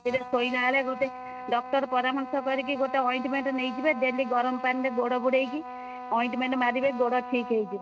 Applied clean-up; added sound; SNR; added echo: neural mask model RNNoise.